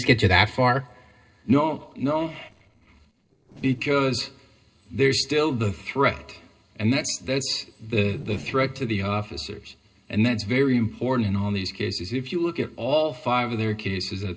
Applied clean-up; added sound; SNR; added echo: neural separator model SepFormer DNS4.